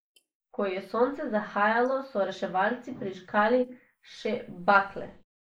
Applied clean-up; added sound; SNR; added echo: neural mask model Resemble Enhance denoiser.